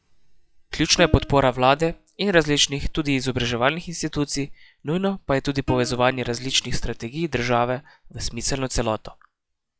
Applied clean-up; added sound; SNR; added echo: classical method log-MMSE.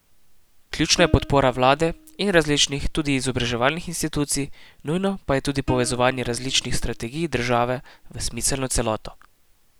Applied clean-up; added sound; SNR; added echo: none; Plucked string instrument; 19 dB; none.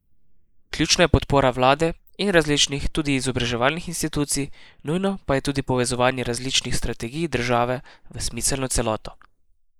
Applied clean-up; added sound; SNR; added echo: neural mask model Resemble Enhance denoiser.